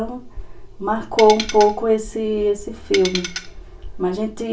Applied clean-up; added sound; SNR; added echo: none; Tools; 8 dB; reverberation time 0.2 s.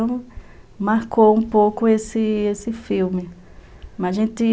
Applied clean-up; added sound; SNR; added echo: none; none; none; none.